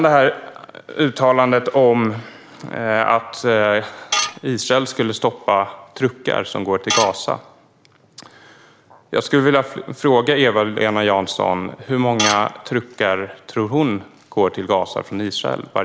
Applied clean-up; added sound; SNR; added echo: none; Tools; 5 dB; none.